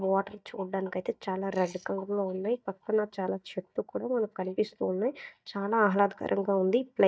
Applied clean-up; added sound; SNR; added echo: neural mask model DeepFilterNet 3.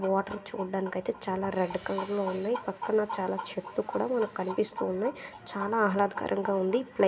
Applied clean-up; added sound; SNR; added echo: none; Tools; 20 dB; reverberation time 1.0 s.